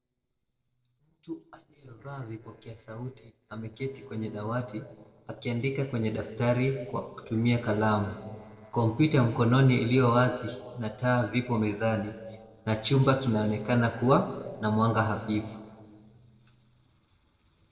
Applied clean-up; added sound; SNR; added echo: neural separator model SepFormer DNS4.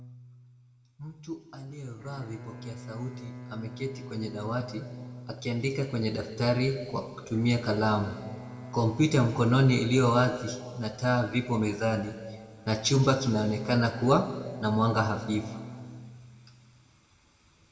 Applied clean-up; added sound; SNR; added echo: none; Bowed string instrument; 16 dB; reverberation time 1.6 s.